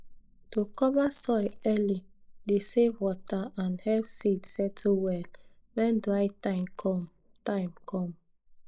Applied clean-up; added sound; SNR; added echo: neural mask model Resemble Enhance denoiser.